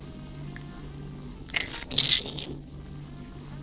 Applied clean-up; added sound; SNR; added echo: neural separator model SepFormer DNS4.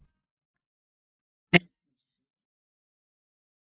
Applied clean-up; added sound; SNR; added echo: neural mask model DeepFilterNet 3.